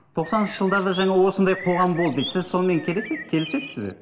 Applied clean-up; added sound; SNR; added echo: none; Bird; 14 dB; reverberation time 1.7 s.